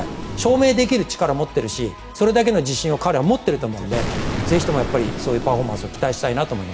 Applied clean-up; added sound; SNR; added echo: none; Explosion; 10 dB; none.